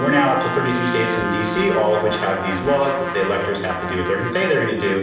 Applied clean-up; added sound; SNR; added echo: none; Trumpet; 6 dB; reverberation time 0.9 s.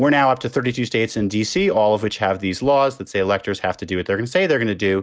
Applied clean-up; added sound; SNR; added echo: none; none; none; none.